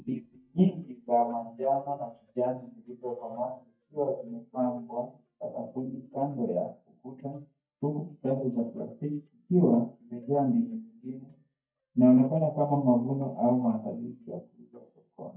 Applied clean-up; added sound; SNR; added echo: neural mask model DeepFilterNet 3.